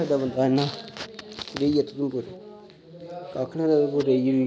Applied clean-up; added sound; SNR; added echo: none; none; none; none.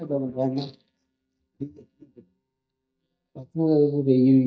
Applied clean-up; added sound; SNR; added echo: neural mask model DeepFilterNet 3.